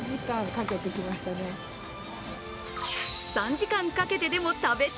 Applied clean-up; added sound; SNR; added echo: none; none; none; none.